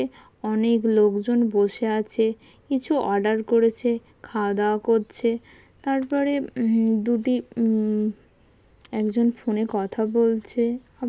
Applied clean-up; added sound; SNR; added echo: none; none; none; none.